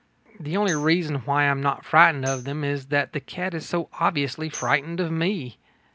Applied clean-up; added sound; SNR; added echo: none; Tambourine; 19 dB; none.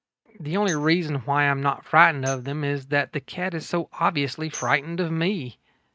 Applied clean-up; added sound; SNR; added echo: neural mask model RNNoise.